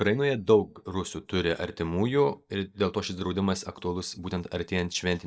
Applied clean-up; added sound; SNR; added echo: neural mask model DeepFilterNet 3.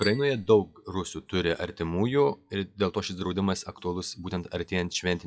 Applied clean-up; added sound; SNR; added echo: classical method WPE with log-MMSE.